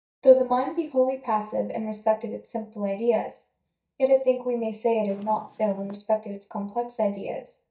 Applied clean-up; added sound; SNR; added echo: neural mask model DeepFilterNet 3.